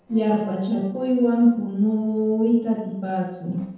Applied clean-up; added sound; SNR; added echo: neural separator model SepFormer DNS4.